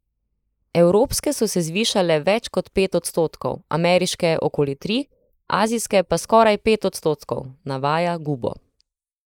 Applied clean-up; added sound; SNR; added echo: neural mask model Resemble Enhance denoiser.